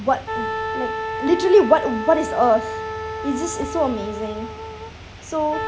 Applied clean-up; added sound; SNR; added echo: none; Wind instrument, woodwind instrument; 7 dB; none.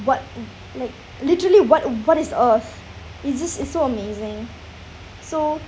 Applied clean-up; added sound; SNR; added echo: none; none; none; none.